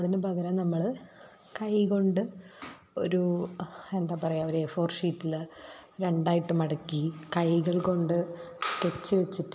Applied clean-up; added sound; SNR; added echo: none; none; none; none.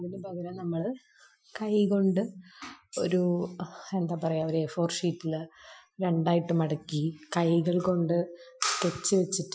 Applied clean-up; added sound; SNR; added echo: classical method Wiener filter.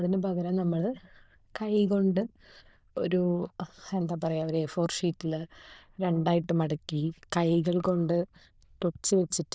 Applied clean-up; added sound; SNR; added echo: neural diffusion model UNIVERSE++.